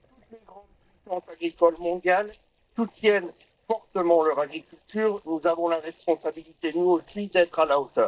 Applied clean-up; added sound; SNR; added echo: neural mask model DeepFilterNet 3.